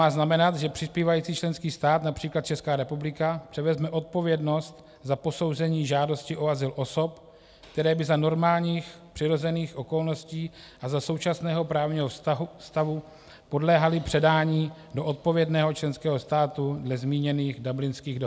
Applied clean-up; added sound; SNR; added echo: none; none; none; none.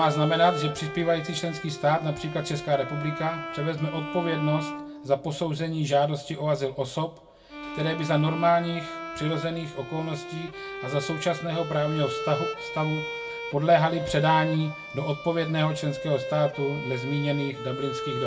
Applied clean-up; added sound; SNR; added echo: none; Bowed string instrument; 9 dB; reverberation time 0.2 s.